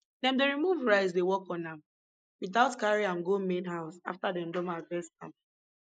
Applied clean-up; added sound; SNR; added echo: neural mask model Resemble Enhance denoiser.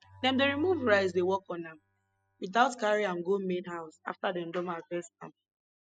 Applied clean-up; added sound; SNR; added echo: classical method spectral subtraction.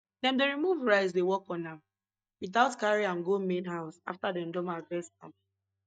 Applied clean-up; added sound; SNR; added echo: neural mask model DeepFilterNet 3.